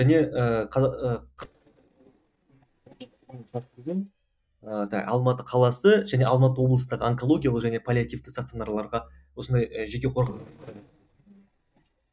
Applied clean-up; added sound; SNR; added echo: neural mask model DeepFilterNet 3.